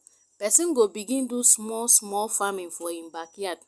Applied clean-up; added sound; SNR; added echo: none; none; none; none.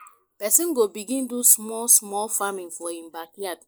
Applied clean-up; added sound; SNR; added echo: neural mask model Resemble Enhance denoiser.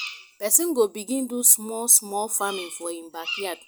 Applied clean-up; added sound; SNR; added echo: none; Bird vocalization, bird call, bird song; 16 dB; none.